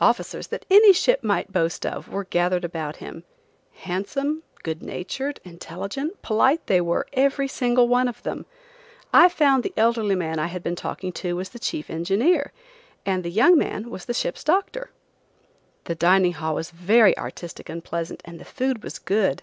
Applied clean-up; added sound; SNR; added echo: none; none; none; none.